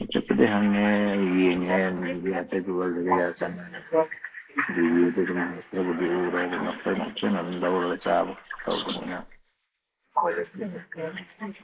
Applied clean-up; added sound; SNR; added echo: neural mask model Resemble Enhance denoiser.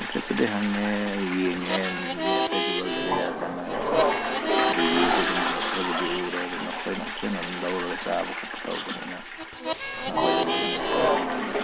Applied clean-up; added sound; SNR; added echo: none; Harmonica + Toilet flush; -3 dB; none.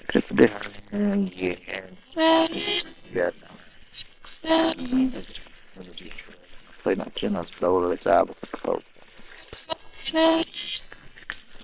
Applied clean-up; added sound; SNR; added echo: neural separator model SepFormer WHAM!.